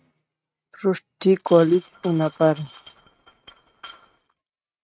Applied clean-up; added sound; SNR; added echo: neural mask model RNNoise.